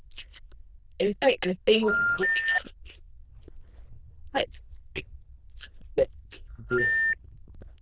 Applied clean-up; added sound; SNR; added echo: neural diffusion model UNIVERSE++.